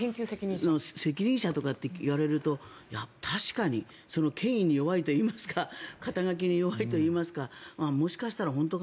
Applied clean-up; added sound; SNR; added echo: none; none; none; none.